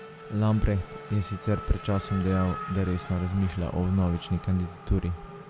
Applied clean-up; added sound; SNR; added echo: none; Race car, auto racing / Accelerating, revving, vroom; 14 dB; none.